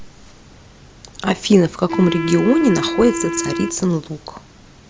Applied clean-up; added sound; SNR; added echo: none; Wind instrument, woodwind instrument; 6 dB; none.